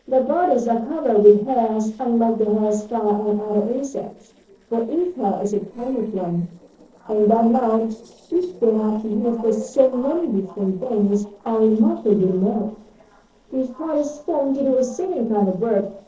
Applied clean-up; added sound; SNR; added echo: neural separator model SepFormer DNS4.